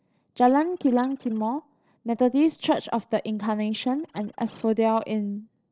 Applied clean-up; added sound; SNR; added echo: neural separator model SepFormer DNS4.